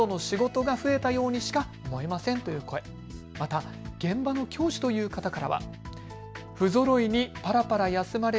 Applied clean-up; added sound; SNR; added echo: none; none; none; none.